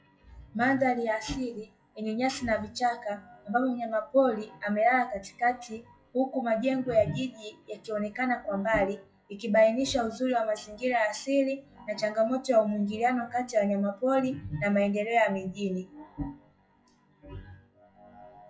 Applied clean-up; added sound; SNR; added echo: classical method WPE with log-MMSE.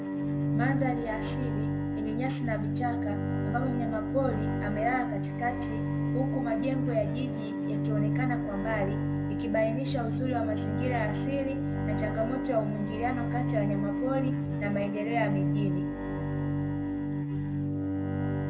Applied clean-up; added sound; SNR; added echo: none; Bowed string instrument; -4 dB; reverberation time 1.1 s.